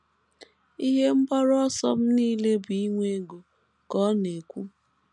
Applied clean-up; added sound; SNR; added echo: none; none; none; none.